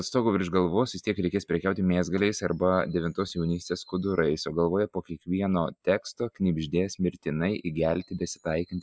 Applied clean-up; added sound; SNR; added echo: none; none; none; none.